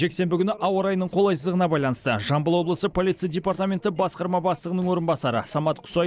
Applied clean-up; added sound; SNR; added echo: neural separator model SepFormer DNS4.